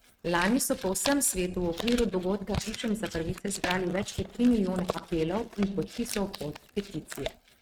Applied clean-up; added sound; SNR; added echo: neural mask model RNNoise.